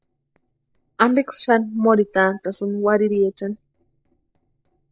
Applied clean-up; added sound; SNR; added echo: neural separator model SepFormer DNS4.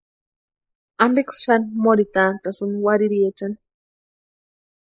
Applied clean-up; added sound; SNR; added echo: neural mask model Resemble Enhance denoiser.